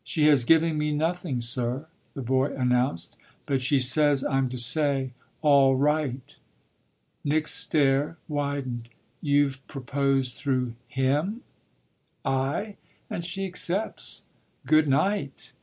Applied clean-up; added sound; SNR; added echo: none; none; none; none.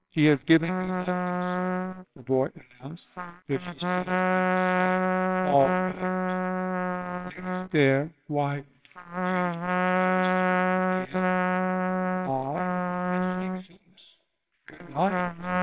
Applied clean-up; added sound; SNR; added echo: neural separator model SepFormer WHAMR!.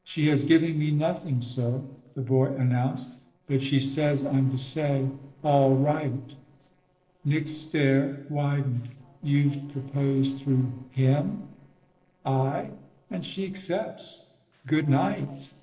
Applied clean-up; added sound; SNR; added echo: neural separator model SepFormer DNS4.